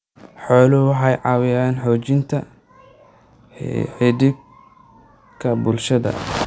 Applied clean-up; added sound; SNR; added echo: none; none; none; none.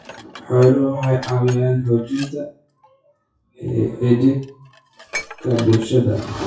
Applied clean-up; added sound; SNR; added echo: classical method WPE with log-MMSE.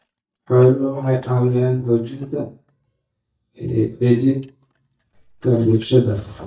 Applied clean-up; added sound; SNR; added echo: neural mask model DeepFilterNet 3.